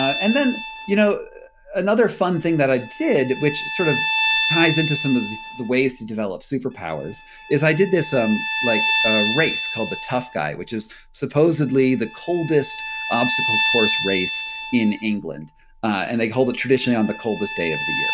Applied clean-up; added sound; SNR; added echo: none; Bowed string instrument; 5 dB; none.